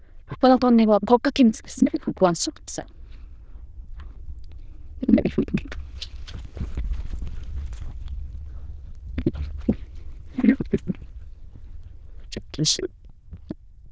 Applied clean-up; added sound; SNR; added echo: neural diffusion model UNIVERSE++.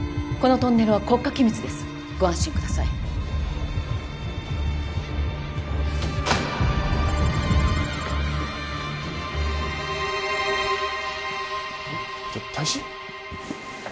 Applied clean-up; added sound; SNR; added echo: none; none; none; none.